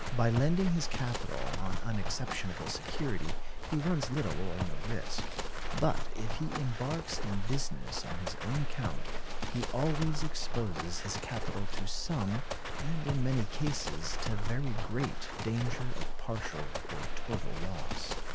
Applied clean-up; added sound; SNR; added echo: none; Livestock, farm animals, working animals; -4 dB; none.